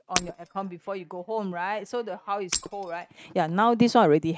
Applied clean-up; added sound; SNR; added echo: neural mask model RNNoise.